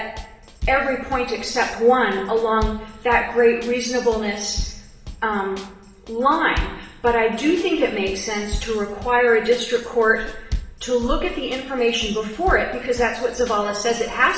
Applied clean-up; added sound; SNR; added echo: none; Drum kit; 12 dB; reverberation time 0.8 s.